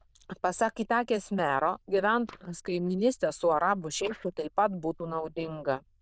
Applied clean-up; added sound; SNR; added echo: neural diffusion model UNIVERSE++.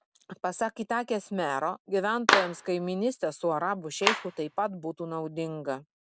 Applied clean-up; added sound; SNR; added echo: none; Clapping; 4 dB; none.